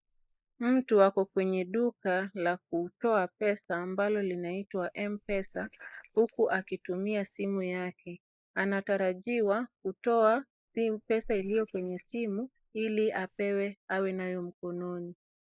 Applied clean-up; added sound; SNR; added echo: neural mask model Resemble Enhance denoiser.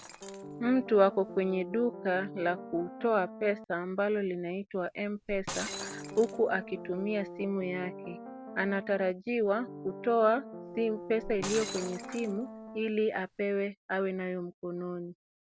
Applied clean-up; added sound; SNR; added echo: none; Shatter + Piano; 12 dB; none.